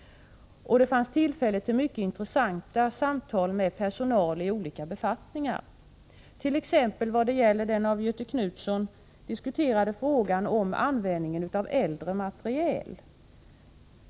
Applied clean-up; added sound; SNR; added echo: none; none; none; none.